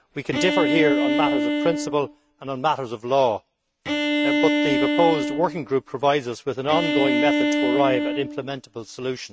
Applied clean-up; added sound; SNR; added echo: neural mask model RNNoise.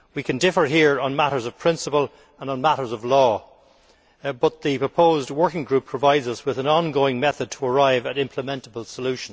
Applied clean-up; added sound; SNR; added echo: none; none; none; none.